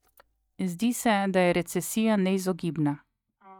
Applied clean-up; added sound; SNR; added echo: neural mask model DeepFilterNet 3.